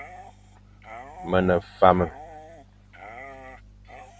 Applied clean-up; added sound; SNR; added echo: none; Dog; 17 dB; none.